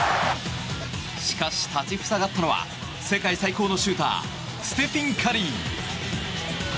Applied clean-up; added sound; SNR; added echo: none; none; none; none.